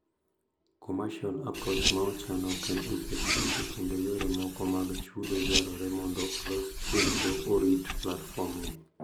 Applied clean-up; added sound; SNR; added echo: none; Car; 1 dB; none.